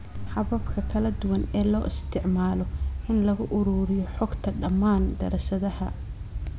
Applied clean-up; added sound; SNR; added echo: none; none; none; none.